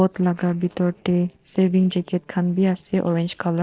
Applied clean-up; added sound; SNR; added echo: neural separator model SepFormer DNS4.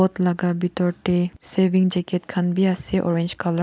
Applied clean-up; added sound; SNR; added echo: none; none; none; none.